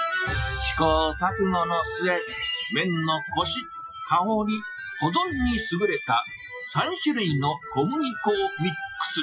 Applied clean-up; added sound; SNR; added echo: classical method Wiener filter.